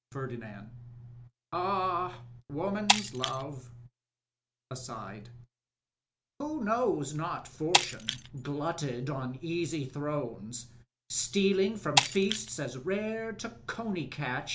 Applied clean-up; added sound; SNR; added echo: none; Shatter; 0 dB; none.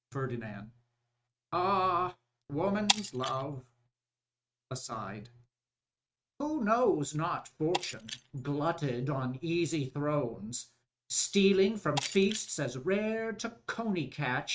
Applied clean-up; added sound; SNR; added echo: neural mask model RNNoise.